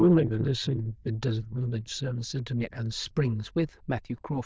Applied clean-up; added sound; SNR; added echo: neural diffusion model UNIVERSE++.